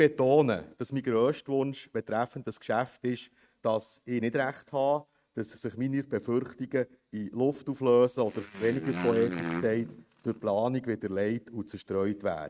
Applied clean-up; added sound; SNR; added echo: neural mask model RNNoise.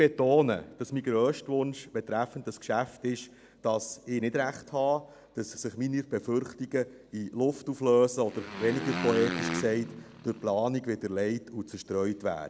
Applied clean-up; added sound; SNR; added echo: none; Motorcycle; 7 dB; none.